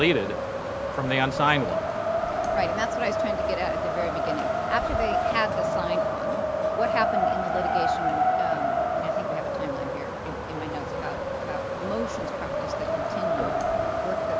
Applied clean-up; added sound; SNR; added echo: none; Wind; -5 dB; none.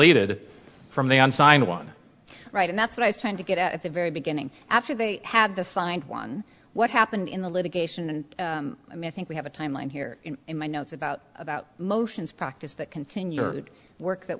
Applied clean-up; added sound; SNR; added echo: none; none; none; none.